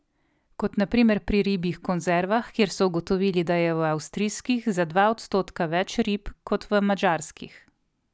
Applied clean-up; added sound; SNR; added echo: none; none; none; none.